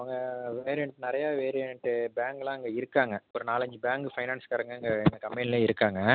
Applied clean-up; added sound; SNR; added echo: none; none; none; none.